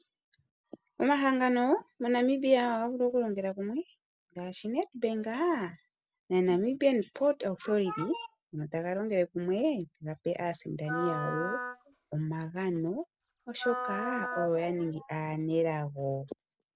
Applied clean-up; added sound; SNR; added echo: none; Wind instrument, woodwind instrument; 7 dB; none.